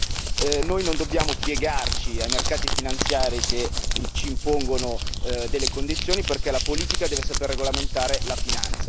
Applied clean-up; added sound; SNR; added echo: none; Crumpling, crinkling; -4 dB; none.